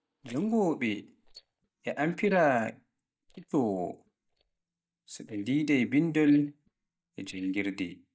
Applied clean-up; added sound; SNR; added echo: neural mask model DeepFilterNet 3.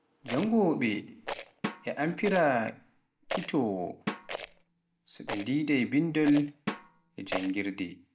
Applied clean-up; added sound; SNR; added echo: none; Drum + Rattle; 10 dB; none.